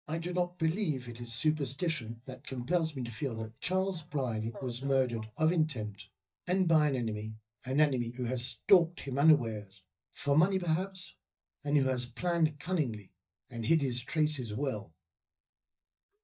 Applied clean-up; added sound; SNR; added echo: neural mask model DeepFilterNet 3.